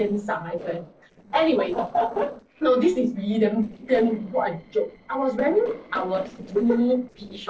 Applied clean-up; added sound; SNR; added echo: neural separator model SepFormer DNS4.